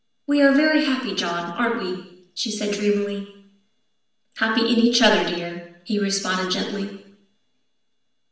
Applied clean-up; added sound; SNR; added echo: none; none; none; reverberation time 0.8 s.